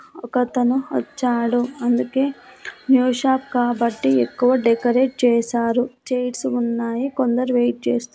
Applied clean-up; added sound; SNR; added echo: none; none; none; none.